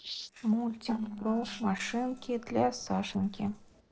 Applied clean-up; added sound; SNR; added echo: neural separator model SepFormer DNS4.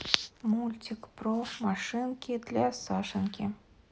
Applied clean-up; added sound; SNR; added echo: none; none; none; none.